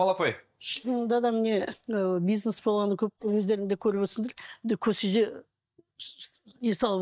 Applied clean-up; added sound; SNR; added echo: neural mask model DeepFilterNet 3.